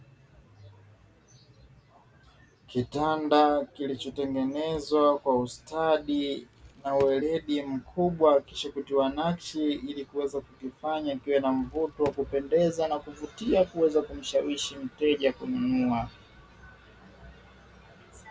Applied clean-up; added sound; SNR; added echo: none; Drawer open or close; 18 dB; none.